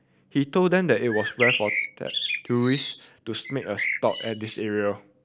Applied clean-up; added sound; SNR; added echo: none; Bird; 4 dB; none.